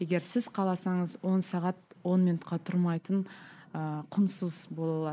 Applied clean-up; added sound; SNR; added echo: neural mask model Resemble Enhance denoiser.